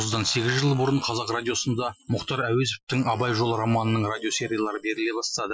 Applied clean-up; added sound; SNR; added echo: classical method Wiener filter.